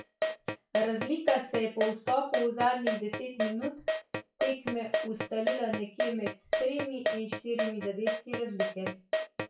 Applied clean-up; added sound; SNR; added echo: classical method WPE with log-MMSE.